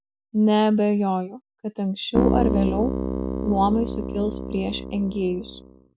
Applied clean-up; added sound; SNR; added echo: none; Keyboard (musical); 2 dB; none.